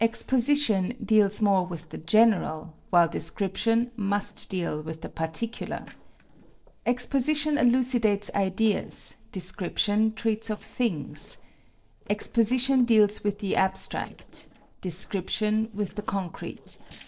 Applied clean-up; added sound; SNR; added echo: neural separator model SepFormer DNS4.